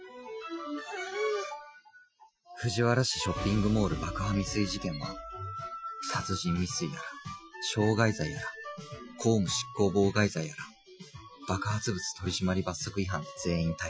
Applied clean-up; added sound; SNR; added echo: classical method Wiener filter.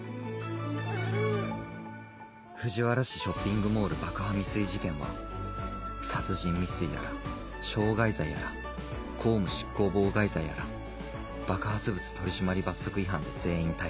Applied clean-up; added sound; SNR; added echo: none; none; none; none.